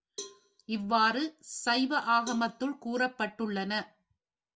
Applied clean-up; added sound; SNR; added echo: none; Cowbell; 20 dB; none.